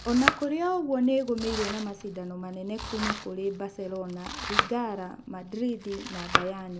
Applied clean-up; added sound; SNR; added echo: none; Domestic sounds, home sounds; 3 dB; none.